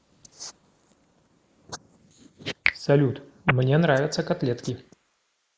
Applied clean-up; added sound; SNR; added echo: neural mask model Resemble Enhance denoiser.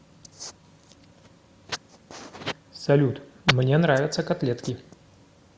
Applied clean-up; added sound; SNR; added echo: none; none; none; none.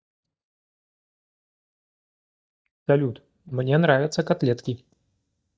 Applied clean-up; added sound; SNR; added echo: neural mask model DeepFilterNet 3.